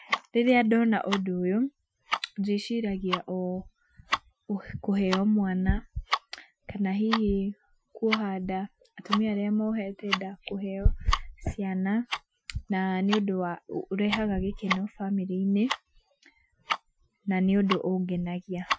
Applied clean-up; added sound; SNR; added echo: classical method Wiener filter.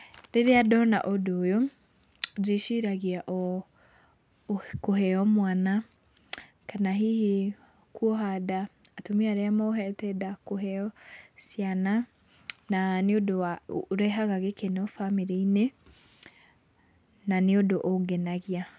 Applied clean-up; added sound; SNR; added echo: none; none; none; none.